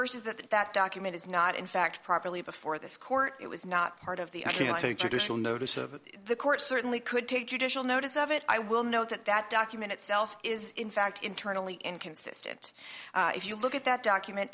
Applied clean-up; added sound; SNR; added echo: none; none; none; none.